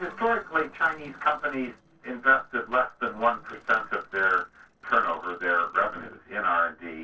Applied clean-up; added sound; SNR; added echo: neural separator model SepFormer DNS4.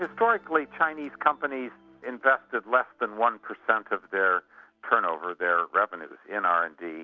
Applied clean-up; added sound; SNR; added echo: none; none; none; none.